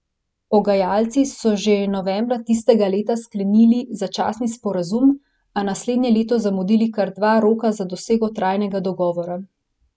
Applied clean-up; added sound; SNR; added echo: none; none; none; none.